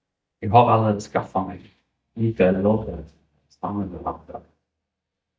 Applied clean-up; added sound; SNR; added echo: neural mask model DeepFilterNet 3.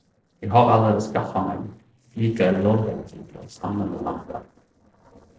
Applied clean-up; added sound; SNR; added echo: neural separator model SepFormer DNS4.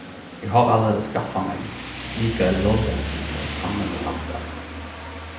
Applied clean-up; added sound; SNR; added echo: none; Rain; 6 dB; reverberation time 0.7 s.